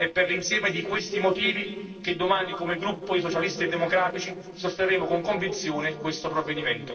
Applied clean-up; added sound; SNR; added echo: neural separator model SepFormer DNS4.